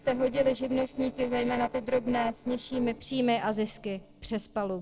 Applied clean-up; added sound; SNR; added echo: neural separator model SepFormer DNS4.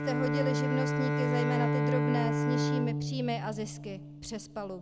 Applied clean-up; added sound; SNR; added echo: none; Bowed string instrument; -5 dB; none.